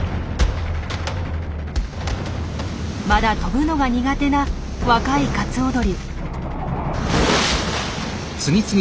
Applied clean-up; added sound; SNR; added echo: none; none; none; none.